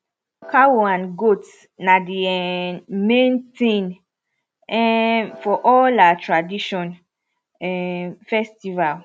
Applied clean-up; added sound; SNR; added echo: none; Piano; 19 dB; none.